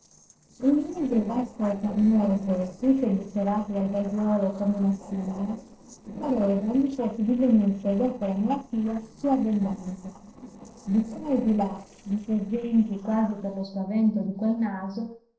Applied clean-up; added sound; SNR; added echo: neural separator model SepFormer DNS4.